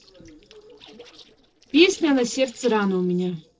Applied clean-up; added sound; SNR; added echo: neural separator model SepFormer DNS4.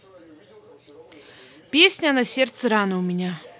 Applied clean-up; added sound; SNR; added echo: none; none; none; none.